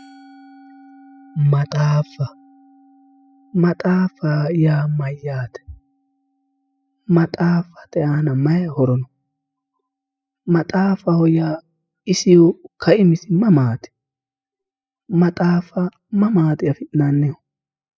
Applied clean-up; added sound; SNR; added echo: classical method spectral subtraction.